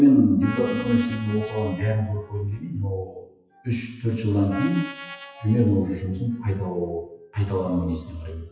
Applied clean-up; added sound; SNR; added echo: classical method WPE with log-MMSE.